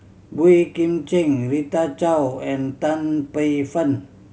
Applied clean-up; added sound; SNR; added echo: none; none; none; none.